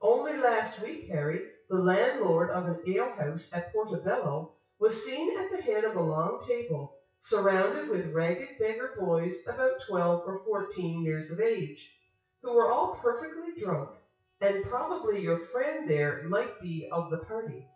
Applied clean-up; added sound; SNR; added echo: classical method WPE with log-MMSE.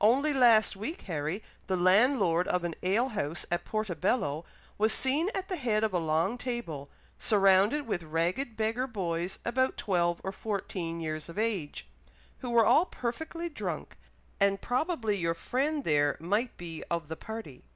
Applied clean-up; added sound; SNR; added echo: none; none; none; none.